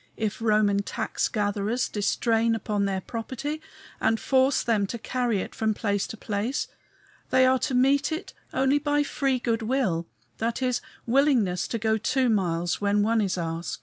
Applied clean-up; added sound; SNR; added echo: none; none; none; none.